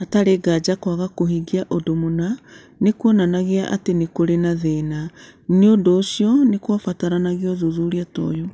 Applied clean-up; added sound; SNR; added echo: none; none; none; none.